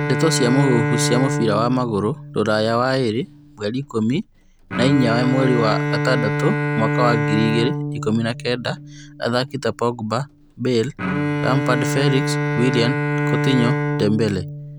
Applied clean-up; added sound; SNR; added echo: none; Bowed string instrument; 2 dB; none.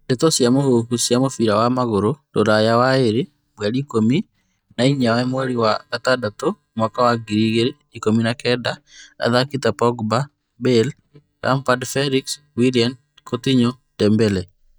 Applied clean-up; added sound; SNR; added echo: neural mask model DeepFilterNet 3.